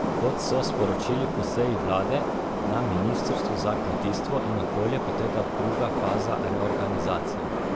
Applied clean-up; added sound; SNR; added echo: none; Subway, metro, underground; -2 dB; none.